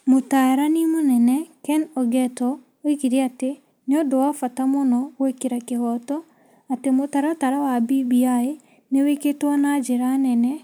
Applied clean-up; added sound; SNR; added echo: none; none; none; none.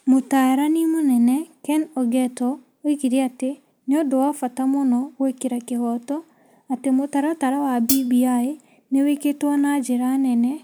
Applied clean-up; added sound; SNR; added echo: none; Hi-hat; 5 dB; none.